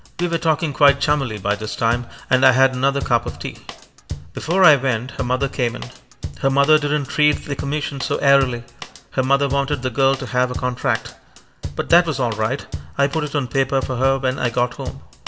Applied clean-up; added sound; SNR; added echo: none; Drum / Drum kit; 13 dB; reverberation time 0.7 s.